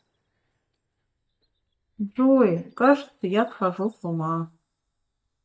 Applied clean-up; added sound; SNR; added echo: neural mask model DeepFilterNet 3.